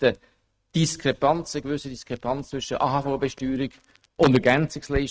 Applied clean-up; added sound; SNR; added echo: neural mask model RNNoise.